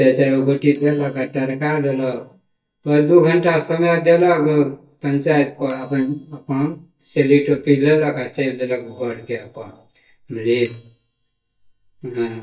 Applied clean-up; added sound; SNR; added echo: neural mask model DeepFilterNet 3.